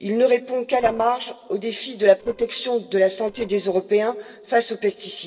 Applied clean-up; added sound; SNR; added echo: neural separator model SepFormer DNS4.